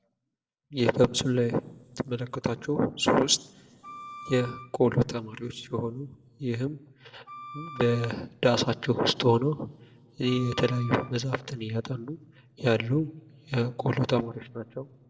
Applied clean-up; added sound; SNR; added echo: none; Wind instrument, woodwind instrument; 16 dB; reverberation time 0.7 s.